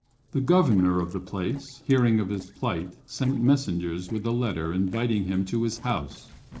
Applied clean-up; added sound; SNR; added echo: neural separator model SepFormer DNS4.